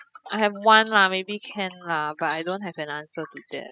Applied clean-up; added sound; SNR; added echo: classical method spectral subtraction.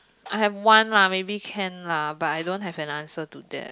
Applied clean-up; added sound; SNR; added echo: none; none; none; none.